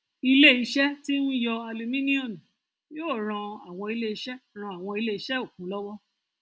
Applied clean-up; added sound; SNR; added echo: none; none; none; none.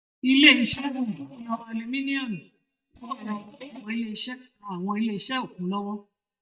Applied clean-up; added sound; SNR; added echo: neural mask model DeepFilterNet 3.